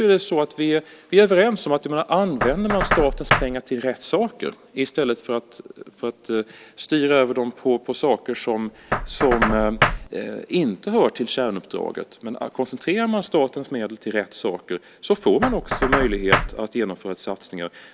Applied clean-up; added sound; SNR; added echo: none; Knock; 7 dB; none.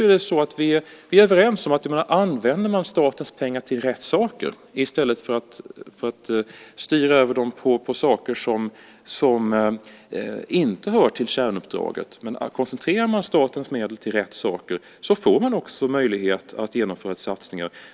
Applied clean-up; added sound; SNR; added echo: none; none; none; none.